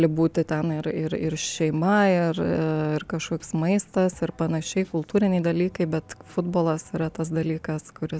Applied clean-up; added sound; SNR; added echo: none; none; none; none.